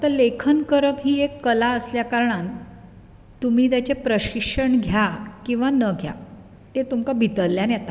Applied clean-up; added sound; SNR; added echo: none; none; none; none.